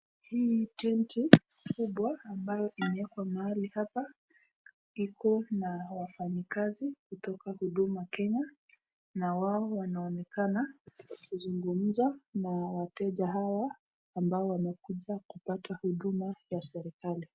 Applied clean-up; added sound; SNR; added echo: none; none; none; none.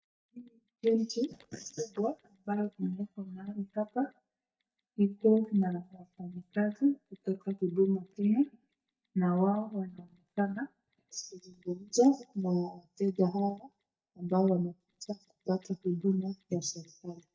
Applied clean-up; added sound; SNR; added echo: neural mask model DeepFilterNet 3.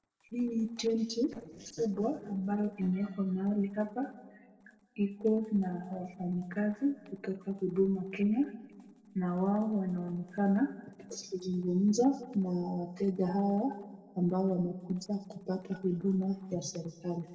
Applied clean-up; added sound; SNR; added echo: neural separator model SepFormer DNS4.